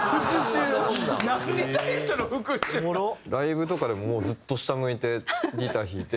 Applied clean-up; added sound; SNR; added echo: none; none; none; none.